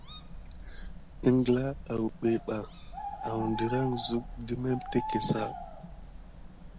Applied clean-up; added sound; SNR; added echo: none; Bird; 8 dB; none.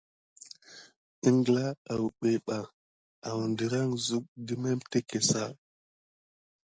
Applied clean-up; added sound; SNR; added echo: none; none; none; none.